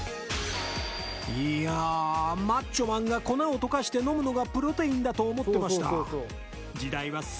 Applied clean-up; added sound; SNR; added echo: none; none; none; none.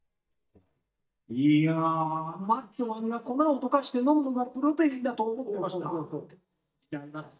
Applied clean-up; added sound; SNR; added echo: neural mask model DeepFilterNet 3.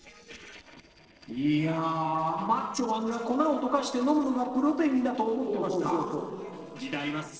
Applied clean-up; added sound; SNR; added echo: neural separator model SepFormer DNS4.